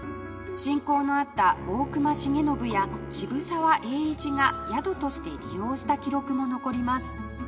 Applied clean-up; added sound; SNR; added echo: none; Bowed string instrument; 15 dB; reverberation time 1.8 s.